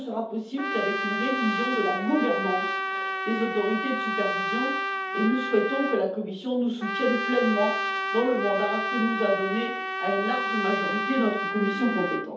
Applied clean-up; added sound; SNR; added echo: none; Trumpet; 2 dB; reverberation time 0.6 s.